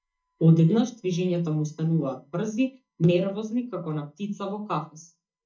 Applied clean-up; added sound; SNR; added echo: neural mask model DeepFilterNet 3.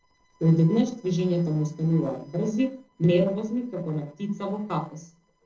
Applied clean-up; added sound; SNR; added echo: neural separator model SepFormer DNS4.